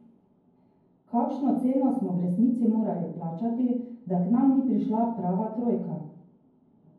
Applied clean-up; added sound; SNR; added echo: none; none; none; reverberation time 0.9 s.